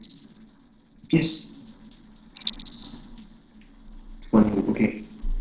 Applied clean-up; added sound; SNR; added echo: neural separator model SepFormer DNS4.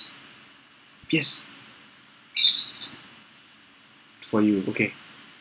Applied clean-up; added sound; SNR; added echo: none; none; none; none.